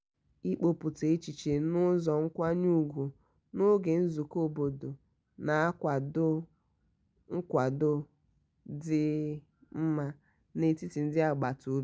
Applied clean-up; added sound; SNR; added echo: none; none; none; none.